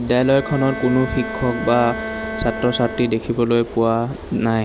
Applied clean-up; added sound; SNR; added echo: none; Bowed string instrument; 11 dB; none.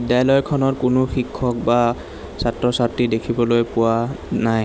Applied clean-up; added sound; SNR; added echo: none; none; none; none.